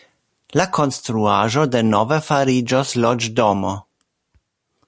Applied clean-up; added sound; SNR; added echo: none; none; none; none.